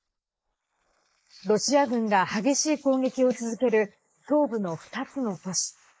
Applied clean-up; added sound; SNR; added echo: neural mask model Resemble Enhance denoiser.